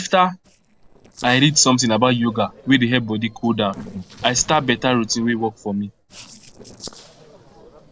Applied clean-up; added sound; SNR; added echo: neural separator model SepFormer DNS4.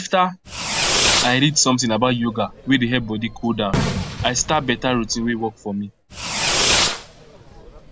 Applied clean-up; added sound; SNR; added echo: none; Fireworks; 3 dB; none.